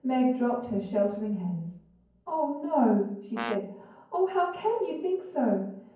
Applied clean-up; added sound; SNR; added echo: none; Brass instrument; 10 dB; reverberation time 0.9 s.